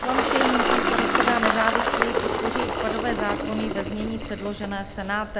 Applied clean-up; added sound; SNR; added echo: none; Engine; -3 dB; none.